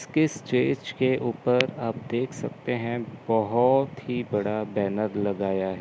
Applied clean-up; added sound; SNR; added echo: none; none; none; none.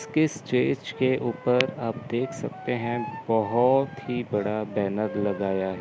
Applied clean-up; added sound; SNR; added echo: none; Wind instrument, woodwind instrument; 15 dB; none.